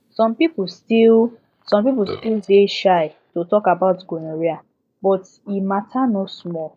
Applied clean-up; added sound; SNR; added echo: neural mask model DeepFilterNet 3.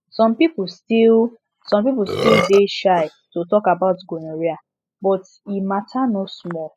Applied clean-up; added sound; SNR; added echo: classical method spectral subtraction.